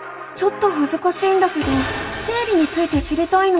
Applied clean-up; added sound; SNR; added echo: none; none; none; reverberation time 1.4 s.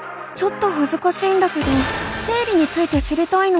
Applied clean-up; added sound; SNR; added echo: none; none; none; none.